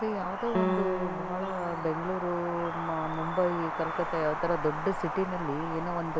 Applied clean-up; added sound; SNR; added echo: none; Piano + Wind; 2 dB; none.